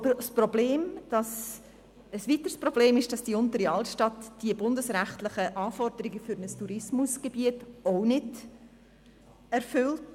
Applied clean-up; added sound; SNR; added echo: none; none; none; none.